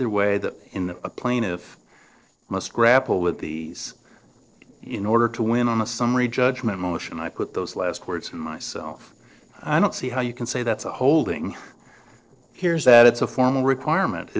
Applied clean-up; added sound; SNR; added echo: neural separator model SepFormer DNS4.